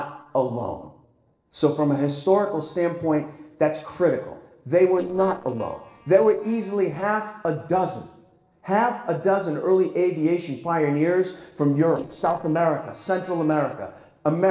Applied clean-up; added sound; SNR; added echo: neural separator model SepFormer DNS4.